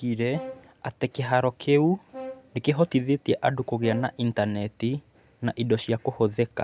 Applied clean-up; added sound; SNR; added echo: none; Brass instrument; 18 dB; none.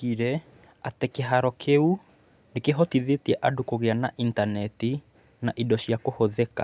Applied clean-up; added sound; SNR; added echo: none; none; none; none.